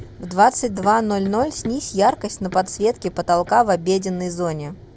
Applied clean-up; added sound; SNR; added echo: none; Run; 20 dB; none.